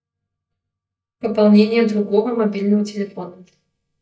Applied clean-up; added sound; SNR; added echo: neural mask model DeepFilterNet 3.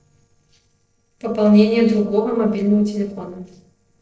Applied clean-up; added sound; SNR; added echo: neural separator model SepFormer DNS4.